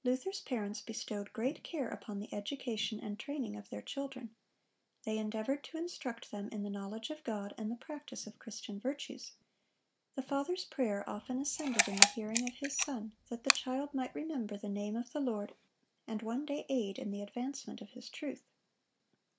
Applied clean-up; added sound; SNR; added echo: none; Camera; -4 dB; none.